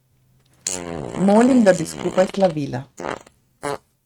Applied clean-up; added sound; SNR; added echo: neural mask model RNNoise.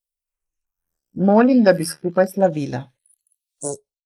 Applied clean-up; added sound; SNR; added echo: neural mask model Resemble Enhance denoiser.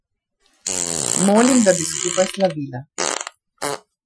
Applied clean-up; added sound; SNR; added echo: classical method Wiener filter.